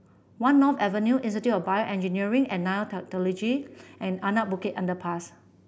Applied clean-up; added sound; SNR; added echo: none; none; none; none.